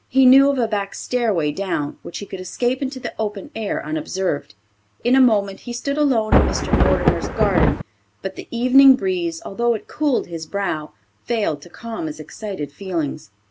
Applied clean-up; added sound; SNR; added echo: none; Thunder; -3 dB; none.